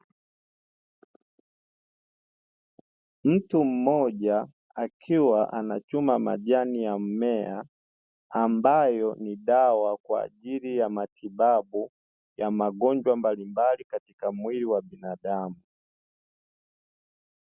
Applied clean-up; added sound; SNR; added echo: none; none; none; none.